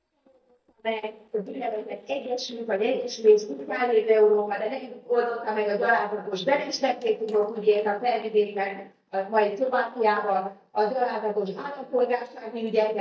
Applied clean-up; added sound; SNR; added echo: neural mask model DeepFilterNet 3.